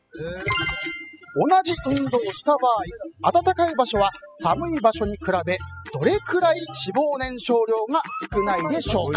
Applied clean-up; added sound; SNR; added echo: classical method spectral subtraction.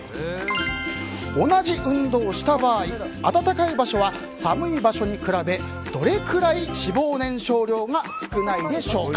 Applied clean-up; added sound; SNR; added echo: none; none; none; none.